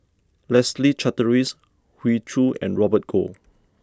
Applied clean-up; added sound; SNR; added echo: none; none; none; none.